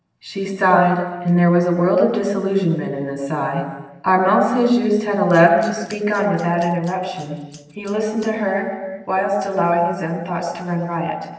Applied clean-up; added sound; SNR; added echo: neural separator model SepFormer DNS4.